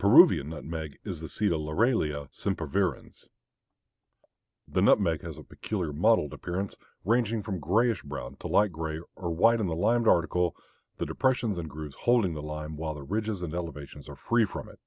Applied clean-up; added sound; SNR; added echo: none; none; none; none.